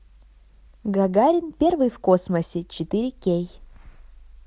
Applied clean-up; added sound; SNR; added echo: none; none; none; none.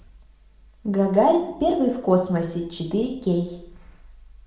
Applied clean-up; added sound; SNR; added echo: none; none; none; reverberation time 0.7 s.